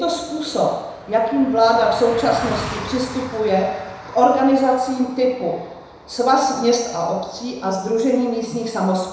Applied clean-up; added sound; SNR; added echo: none; Car passing by; 17 dB; reverberation time 1.0 s.